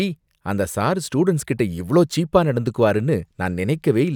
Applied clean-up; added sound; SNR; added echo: none; none; none; none.